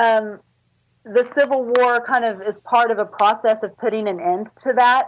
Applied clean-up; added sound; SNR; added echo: none; none; none; none.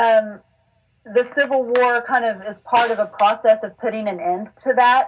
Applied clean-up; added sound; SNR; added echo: none; Clapping; 13 dB; reverberation time 0.4 s.